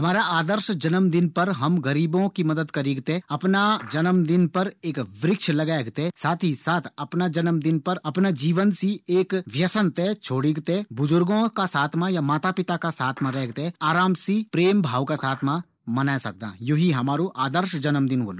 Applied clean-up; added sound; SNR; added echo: neural mask model Resemble Enhance denoiser.